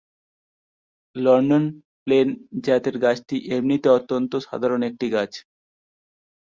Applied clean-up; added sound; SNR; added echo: none; none; none; none.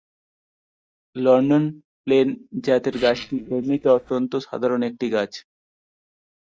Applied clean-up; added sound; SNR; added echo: neural mask model DeepFilterNet 3.